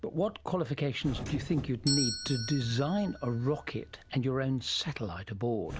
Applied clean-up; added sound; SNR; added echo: none; Doorbell; 9 dB; none.